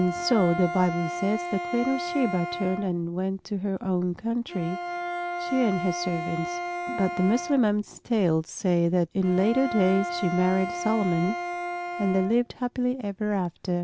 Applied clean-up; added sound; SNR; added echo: none; Bowed string instrument; 8 dB; none.